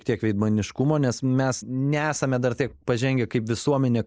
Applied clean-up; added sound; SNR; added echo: neural mask model Resemble Enhance denoiser.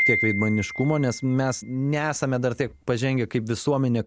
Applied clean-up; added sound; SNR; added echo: none; Wind chime; 8 dB; none.